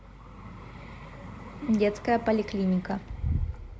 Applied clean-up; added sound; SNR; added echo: none; Vehicle; 15 dB; none.